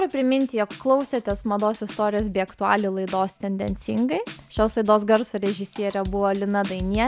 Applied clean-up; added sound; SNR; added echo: none; none; none; none.